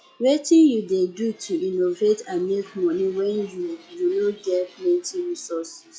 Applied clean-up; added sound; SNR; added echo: classical method log-MMSE.